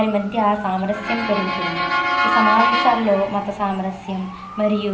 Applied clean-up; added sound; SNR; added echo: none; Motor vehicle (road) / Siren; 2 dB; reverberation time 0.5 s.